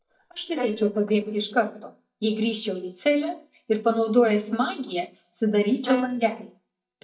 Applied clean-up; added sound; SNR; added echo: neural mask model DeepFilterNet 3.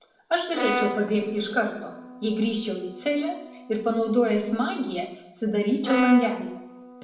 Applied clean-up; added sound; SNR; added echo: none; Brass instrument; 9 dB; reverberation time 0.8 s.